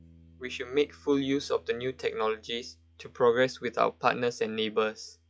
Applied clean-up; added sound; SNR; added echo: classical method log-MMSE.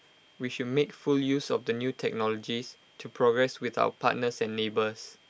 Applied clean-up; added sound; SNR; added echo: none; none; none; none.